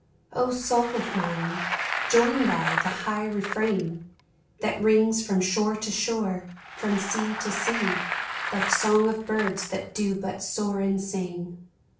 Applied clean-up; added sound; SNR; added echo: none; Bicycle; 7 dB; reverberation time 0.4 s.